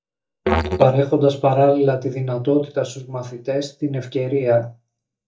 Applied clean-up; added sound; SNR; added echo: neural mask model DeepFilterNet 3.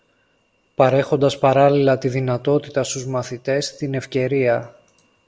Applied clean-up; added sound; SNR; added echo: none; none; none; none.